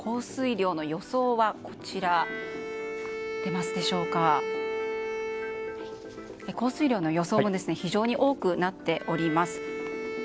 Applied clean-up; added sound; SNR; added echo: none; Bowed string instrument; 7 dB; none.